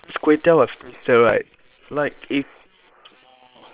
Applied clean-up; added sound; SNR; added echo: neural separator model SepFormer WHAM!.